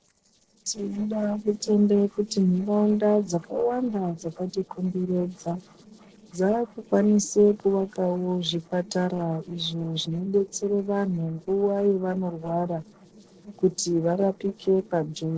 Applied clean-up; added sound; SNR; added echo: neural separator model SepFormer DNS4.